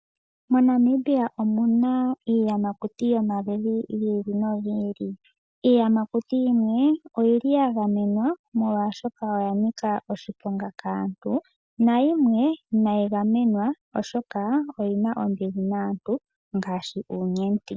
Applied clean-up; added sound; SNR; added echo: none; none; none; none.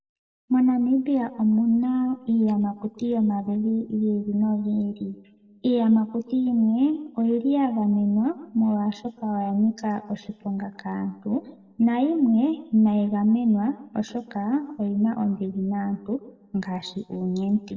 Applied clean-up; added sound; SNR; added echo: none; none; none; reverberation time 0.9 s.